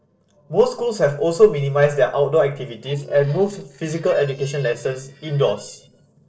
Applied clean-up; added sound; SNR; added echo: neural separator model SepFormer DNS4.